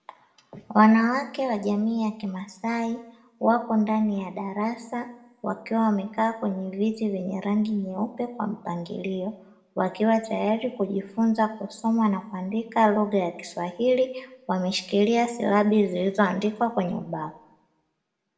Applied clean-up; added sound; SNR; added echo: none; none; none; reverberation time 0.7 s.